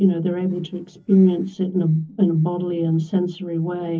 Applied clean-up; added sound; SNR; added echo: neural separator model SepFormer DNS4.